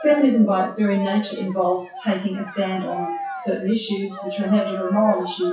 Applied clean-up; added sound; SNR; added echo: classical method WPE with log-MMSE.